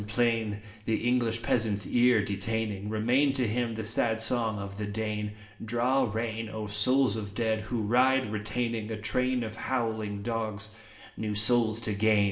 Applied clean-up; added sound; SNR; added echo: none; none; none; reverberation time 0.7 s.